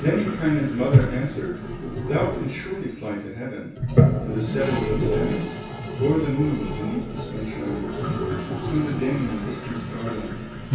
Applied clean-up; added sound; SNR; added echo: none; Toilet flush; -2 dB; reverberation time 0.6 s.